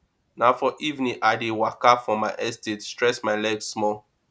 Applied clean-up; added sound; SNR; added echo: none; none; none; none.